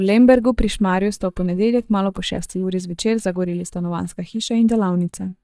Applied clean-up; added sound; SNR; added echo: neural mask model DeepFilterNet 3.